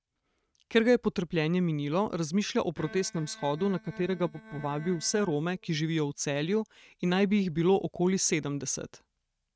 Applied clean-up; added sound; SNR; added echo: neural mask model RNNoise.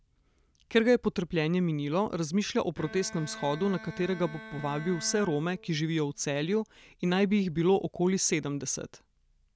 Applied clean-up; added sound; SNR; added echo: none; Bowed string instrument; 16 dB; none.